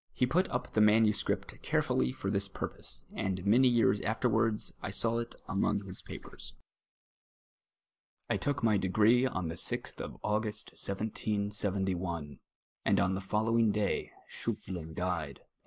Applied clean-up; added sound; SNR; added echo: neural mask model Resemble Enhance denoiser.